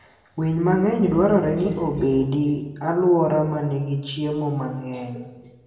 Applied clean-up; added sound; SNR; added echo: none; Animal; 20 dB; reverberation time 1.0 s.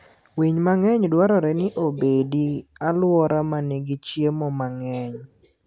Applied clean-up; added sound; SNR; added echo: none; none; none; none.